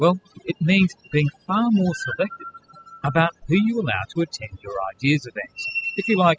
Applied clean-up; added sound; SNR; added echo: classical method spectral subtraction.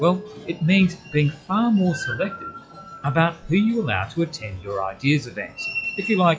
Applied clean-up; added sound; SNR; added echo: classical method log-MMSE.